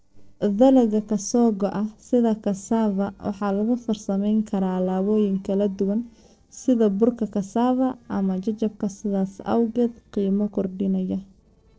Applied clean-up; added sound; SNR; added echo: neural separator model SepFormer DNS4.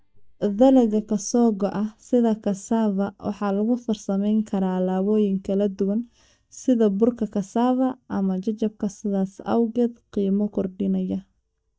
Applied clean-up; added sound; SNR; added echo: neural mask model DeepFilterNet 3.